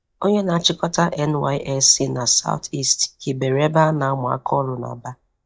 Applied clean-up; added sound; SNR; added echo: neural mask model DeepFilterNet 3.